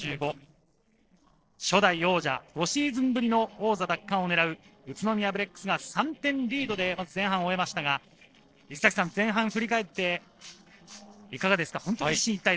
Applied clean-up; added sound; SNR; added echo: neural separator model SepFormer DNS4.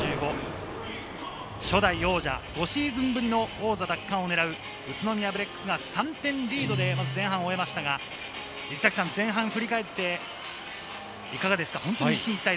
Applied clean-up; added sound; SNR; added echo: none; Thunder + Guitar; 11 dB; none.